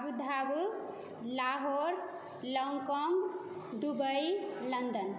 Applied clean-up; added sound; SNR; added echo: none; none; none; none.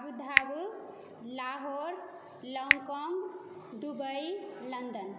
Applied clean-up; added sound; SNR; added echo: none; Finger snapping; -2 dB; none.